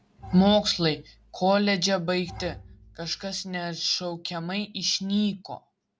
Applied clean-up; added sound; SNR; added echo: none; Bowed string instrument; 18 dB; none.